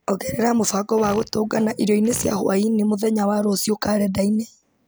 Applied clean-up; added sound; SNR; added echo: none; Fart; 17 dB; none.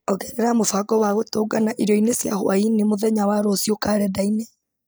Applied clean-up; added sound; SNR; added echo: neural mask model DeepFilterNet 3.